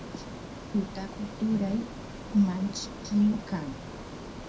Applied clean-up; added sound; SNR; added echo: none; Ocean; 10 dB; reverberation time 0.2 s.